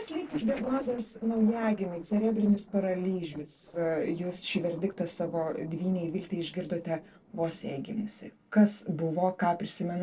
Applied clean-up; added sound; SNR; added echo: neural separator model SepFormer DNS4.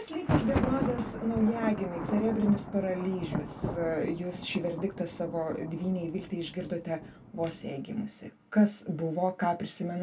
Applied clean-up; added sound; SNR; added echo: none; Thunder; 6 dB; reverberation time 0.2 s.